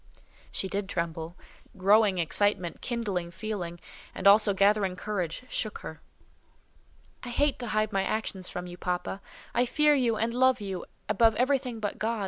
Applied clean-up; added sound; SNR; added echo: none; none; none; none.